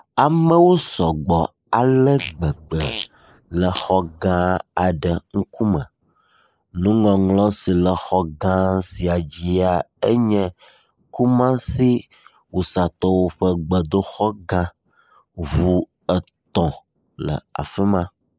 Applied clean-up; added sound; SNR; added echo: neural mask model Resemble Enhance denoiser.